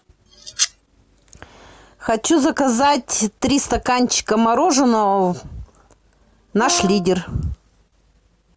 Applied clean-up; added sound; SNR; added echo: none; Brass instrument + Domestic sounds, home sounds; 7 dB; none.